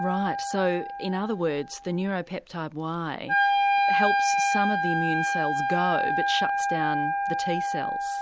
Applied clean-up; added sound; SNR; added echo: none; Wind instrument, woodwind instrument; -3 dB; none.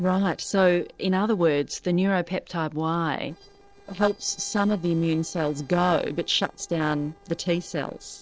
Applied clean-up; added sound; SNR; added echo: neural separator model SepFormer DNS4.